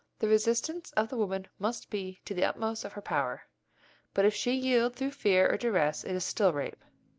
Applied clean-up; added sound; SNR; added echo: none; none; none; none.